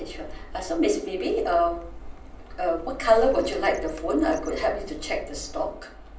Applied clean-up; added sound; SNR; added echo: none; Printer; 12 dB; reverberation time 0.6 s.